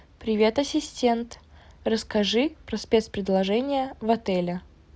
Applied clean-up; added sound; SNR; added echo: none; none; none; none.